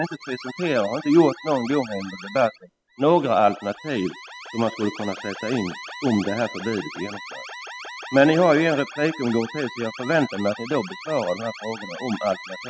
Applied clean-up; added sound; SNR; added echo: classical method spectral subtraction.